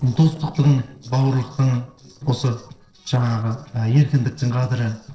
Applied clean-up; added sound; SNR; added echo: neural separator model SepFormer DNS4.